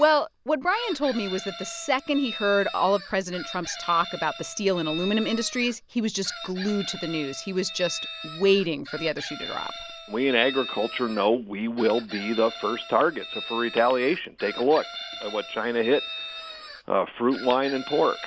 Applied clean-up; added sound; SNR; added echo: none; Chicken, rooster; 13 dB; none.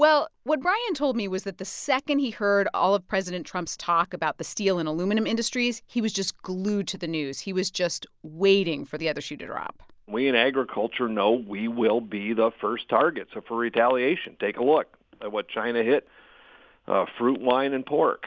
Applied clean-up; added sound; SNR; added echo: none; none; none; none.